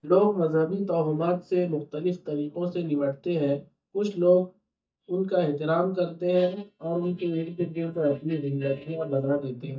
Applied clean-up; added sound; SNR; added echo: neural mask model DeepFilterNet 3.